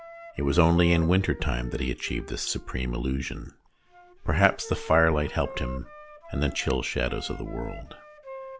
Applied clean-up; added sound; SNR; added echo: none; Wind instrument, woodwind instrument; 17 dB; none.